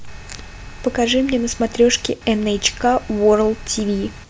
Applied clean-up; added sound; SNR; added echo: none; Engine; 16 dB; none.